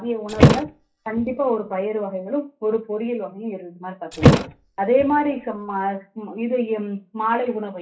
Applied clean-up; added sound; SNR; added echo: classical method WPE with log-MMSE.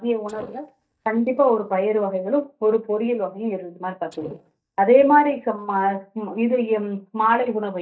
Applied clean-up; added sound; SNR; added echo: neural mask model DeepFilterNet 3.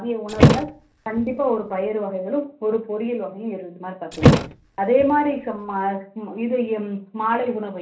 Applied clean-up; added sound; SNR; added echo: none; Thump, thud; -3 dB; reverberation time 0.3 s.